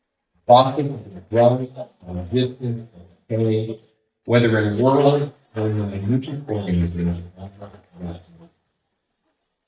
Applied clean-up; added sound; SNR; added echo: neural mask model DeepFilterNet 3.